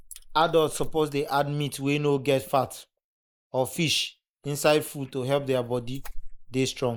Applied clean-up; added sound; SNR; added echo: neural mask model Resemble Enhance denoiser.